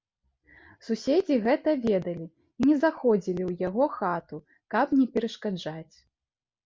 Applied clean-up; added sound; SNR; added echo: none; none; none; none.